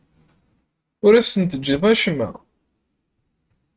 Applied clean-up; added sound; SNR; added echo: neural mask model RNNoise.